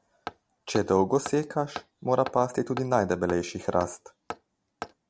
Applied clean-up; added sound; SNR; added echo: none; Hammer; 15 dB; none.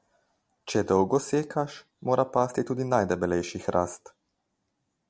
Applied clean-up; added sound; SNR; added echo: none; none; none; none.